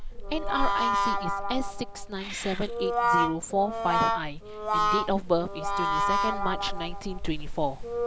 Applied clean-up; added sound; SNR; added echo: none; Brass instrument + Meow / Purr; -4 dB; none.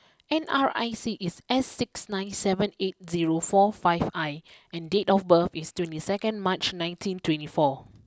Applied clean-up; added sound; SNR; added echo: none; none; none; none.